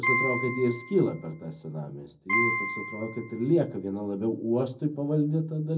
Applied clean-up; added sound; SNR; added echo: none; Piano; 3 dB; reverberation time 0.4 s.